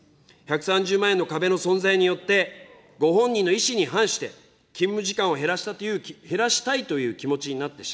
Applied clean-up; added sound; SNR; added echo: none; none; none; none.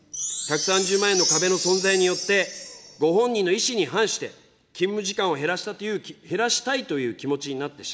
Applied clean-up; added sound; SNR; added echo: none; Chime; 4 dB; none.